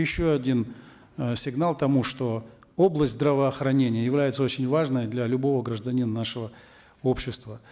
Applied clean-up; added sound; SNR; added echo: none; none; none; none.